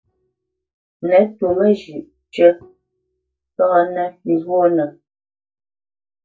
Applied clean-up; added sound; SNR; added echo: neural mask model DeepFilterNet 3.